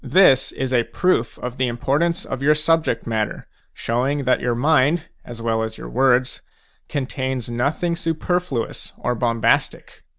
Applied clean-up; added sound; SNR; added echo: none; none; none; none.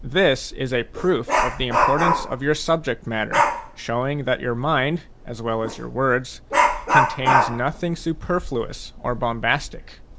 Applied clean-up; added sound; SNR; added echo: none; Dog; 1 dB; none.